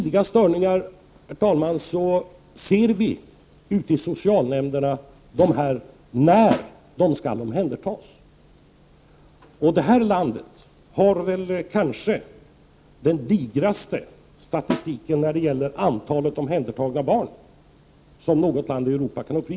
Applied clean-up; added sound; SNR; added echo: none; Snare drum; 10 dB; none.